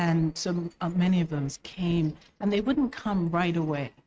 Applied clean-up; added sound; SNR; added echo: neural mask model RNNoise.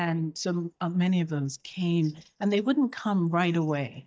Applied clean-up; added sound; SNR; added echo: neural mask model DeepFilterNet 3.